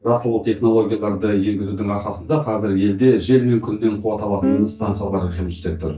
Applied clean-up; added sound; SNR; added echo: neural mask model DeepFilterNet 3.